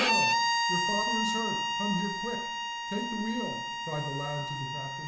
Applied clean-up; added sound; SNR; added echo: none; Bowed string instrument; -5 dB; reverberation time 0.9 s.